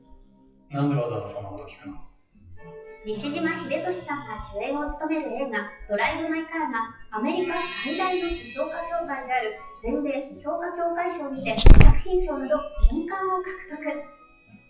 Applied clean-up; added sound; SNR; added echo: classical method WPE with log-MMSE.